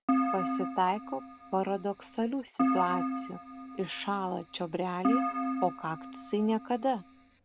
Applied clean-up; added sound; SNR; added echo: none; Keyboard (musical); 1 dB; none.